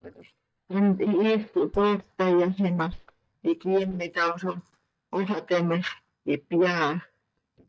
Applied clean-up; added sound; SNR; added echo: neural mask model DeepFilterNet 3.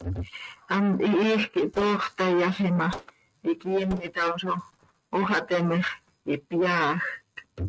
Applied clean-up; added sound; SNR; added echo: neural mask model RNNoise.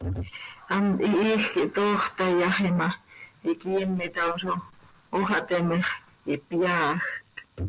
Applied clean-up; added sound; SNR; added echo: none; none; none; none.